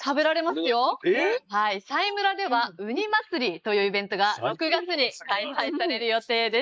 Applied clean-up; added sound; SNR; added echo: neural mask model Resemble Enhance denoiser.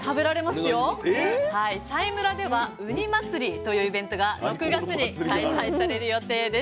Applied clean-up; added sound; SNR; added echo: none; Telephone; 16 dB; none.